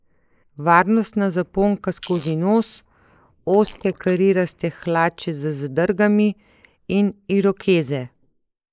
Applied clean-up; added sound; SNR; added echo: neural mask model Resemble Enhance denoiser.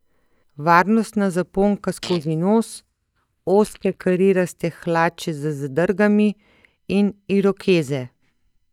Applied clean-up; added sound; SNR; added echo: neural mask model DeepFilterNet 3.